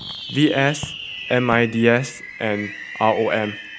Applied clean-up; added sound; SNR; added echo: none; Fireworks; 12 dB; none.